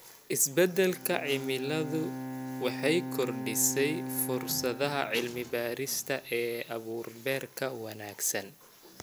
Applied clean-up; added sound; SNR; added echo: none; Bowed string instrument; 10 dB; none.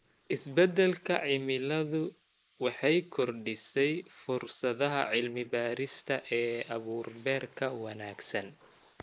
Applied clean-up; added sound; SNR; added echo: neural mask model Resemble Enhance denoiser.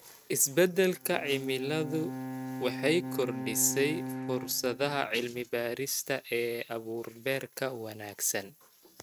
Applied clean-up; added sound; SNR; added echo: neural mask model RNNoise.